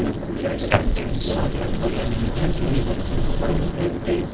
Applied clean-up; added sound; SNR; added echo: neural separator model SepFormer DNS4.